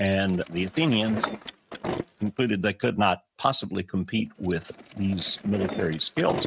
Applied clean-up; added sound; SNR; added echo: neural mask model RNNoise.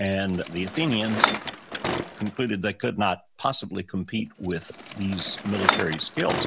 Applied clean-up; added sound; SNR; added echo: none; Bicycle; 3 dB; none.